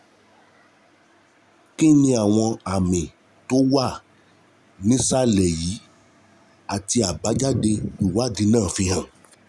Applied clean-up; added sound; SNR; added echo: none; none; none; none.